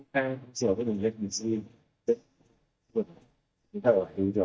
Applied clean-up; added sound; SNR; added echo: neural mask model DeepFilterNet 3.